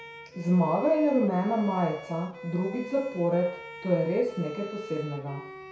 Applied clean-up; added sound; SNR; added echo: none; Bowed string instrument; 15 dB; reverberation time 0.6 s.